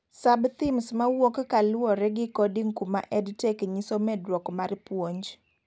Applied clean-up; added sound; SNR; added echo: none; none; none; none.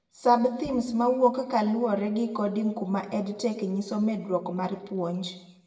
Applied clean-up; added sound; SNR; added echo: none; none; none; reverberation time 0.8 s.